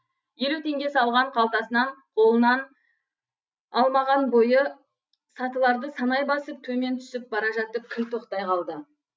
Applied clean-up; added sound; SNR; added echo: none; none; none; none.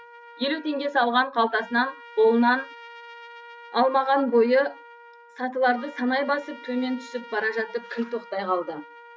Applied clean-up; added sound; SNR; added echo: none; Trumpet; 20 dB; none.